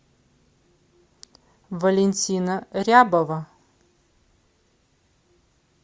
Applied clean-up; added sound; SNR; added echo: none; none; none; none.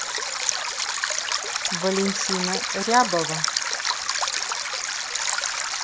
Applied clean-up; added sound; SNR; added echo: none; Stream; -3 dB; none.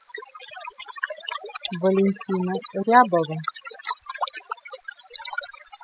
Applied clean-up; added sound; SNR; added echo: classical method spectral subtraction.